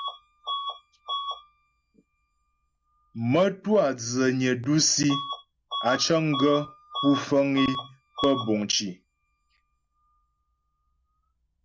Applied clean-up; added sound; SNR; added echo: none; Bus / Alarm; 10 dB; none.